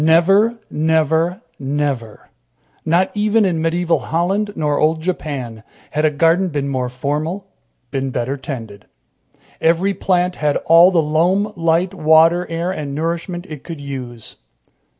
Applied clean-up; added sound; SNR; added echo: none; none; none; none.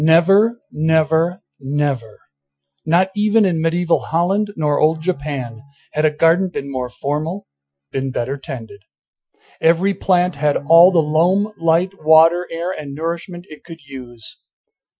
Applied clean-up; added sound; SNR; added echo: classical method Wiener filter.